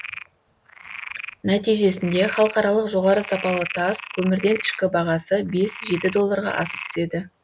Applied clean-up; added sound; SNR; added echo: none; Frog; 14 dB; none.